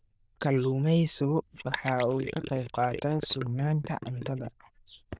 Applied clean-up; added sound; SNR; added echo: neural diffusion model UNIVERSE++.